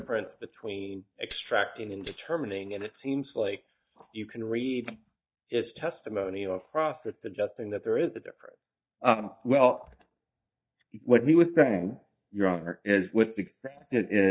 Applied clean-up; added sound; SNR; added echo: neural mask model DeepFilterNet 3.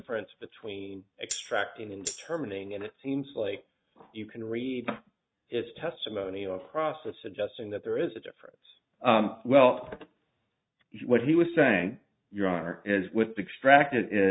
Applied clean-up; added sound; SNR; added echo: neural mask model RNNoise.